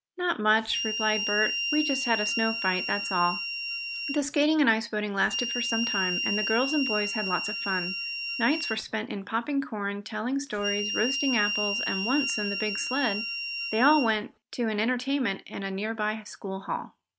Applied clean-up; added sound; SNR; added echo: none; Harmonica; 3 dB; none.